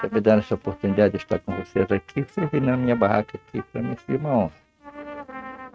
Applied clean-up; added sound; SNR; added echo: neural mask model RNNoise.